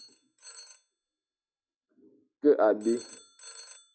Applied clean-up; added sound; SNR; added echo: classical method log-MMSE.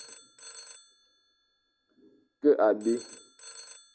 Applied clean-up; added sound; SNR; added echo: none; Telephone; 19 dB; none.